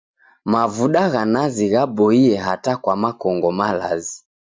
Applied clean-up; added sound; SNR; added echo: none; none; none; none.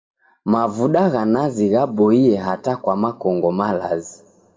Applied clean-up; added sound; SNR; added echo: none; none; none; reverberation time 1.3 s.